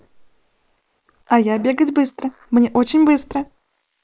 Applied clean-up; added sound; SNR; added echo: neural mask model Resemble Enhance denoiser.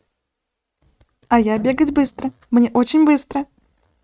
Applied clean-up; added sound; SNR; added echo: neural mask model RNNoise.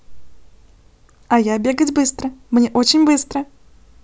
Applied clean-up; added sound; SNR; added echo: none; none; none; none.